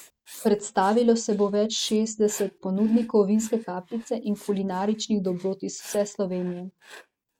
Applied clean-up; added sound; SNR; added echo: neural mask model RNNoise.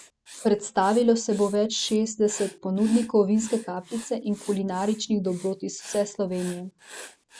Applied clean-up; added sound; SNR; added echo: none; Writing; 19 dB; none.